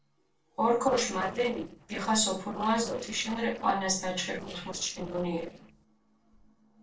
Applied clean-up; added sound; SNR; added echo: neural separator model SepFormer DNS4.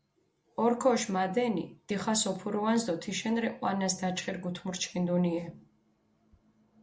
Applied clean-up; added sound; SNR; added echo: none; none; none; none.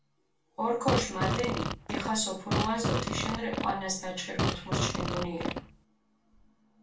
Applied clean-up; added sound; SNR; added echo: none; Fart; -2 dB; reverberation time 0.2 s.